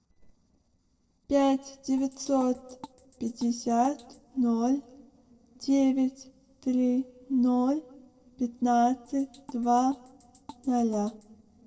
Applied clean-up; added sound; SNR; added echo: neural separator model SepFormer DNS4.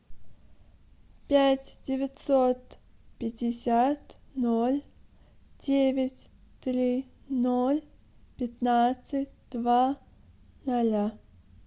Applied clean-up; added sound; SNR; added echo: none; none; none; none.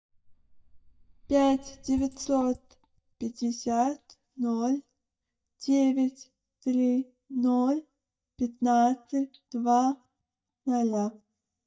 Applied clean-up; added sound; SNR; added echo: neural mask model DeepFilterNet 3.